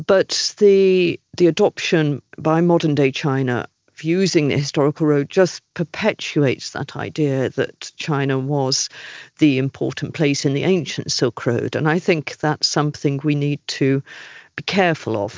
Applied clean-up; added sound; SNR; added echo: none; none; none; none.